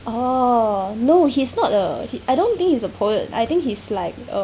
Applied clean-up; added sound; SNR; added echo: none; none; none; none.